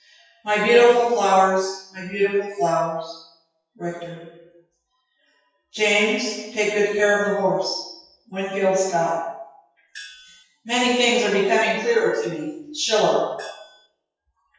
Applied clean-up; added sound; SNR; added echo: classical method WPE with log-MMSE.